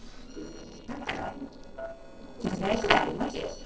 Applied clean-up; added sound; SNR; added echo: neural separator model SepFormer DNS4.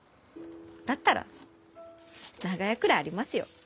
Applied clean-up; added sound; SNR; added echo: none; none; none; none.